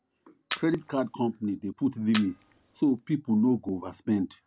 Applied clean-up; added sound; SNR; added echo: none; Camera; 15 dB; none.